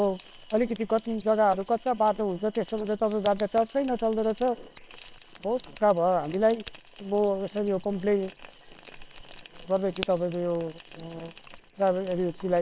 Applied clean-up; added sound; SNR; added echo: neural separator model SepFormer WHAMR!.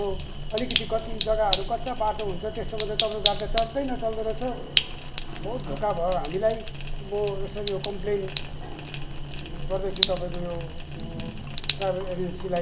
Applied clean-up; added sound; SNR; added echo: none; Sink (filling or washing); 0 dB; reverberation time 1.2 s.